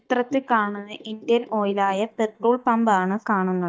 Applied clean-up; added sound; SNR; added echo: neural mask model DeepFilterNet 3.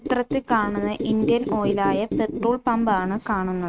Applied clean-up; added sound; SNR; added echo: neural mask model RNNoise.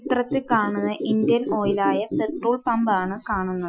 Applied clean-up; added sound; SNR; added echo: classical method Wiener filter.